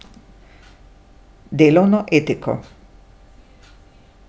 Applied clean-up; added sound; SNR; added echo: none; none; none; none.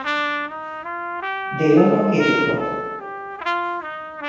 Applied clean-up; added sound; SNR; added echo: none; Trumpet; 3 dB; reverberation time 1.2 s.